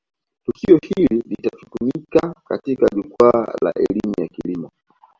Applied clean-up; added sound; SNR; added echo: none; none; none; none.